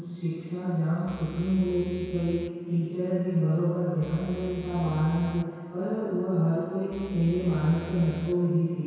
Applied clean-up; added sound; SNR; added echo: none; Musical instrument; 15 dB; reverberation time 2.0 s.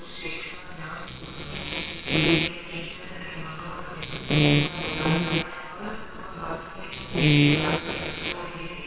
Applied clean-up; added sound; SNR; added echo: neural separator model SepFormer WHAMR!.